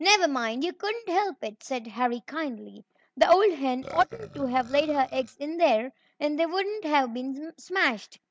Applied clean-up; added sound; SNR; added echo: neural mask model RNNoise.